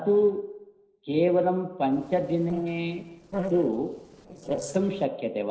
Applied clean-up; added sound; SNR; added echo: neural separator model SepFormer DNS4.